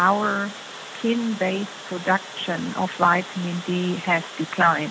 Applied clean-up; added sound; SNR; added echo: none; Water; 14 dB; none.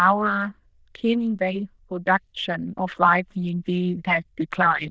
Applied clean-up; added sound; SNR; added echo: neural diffusion model UNIVERSE++.